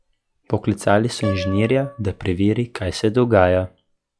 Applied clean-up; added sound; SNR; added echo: classical method log-MMSE.